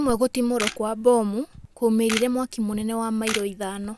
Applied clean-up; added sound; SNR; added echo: none; Camera; 12 dB; none.